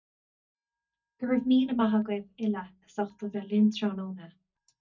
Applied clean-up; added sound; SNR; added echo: neural mask model DeepFilterNet 3.